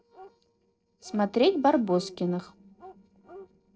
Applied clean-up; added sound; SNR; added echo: neural separator model SepFormer DNS4.